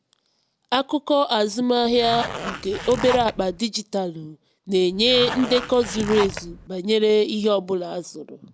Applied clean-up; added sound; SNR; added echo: none; Zipper (clothing); 9 dB; none.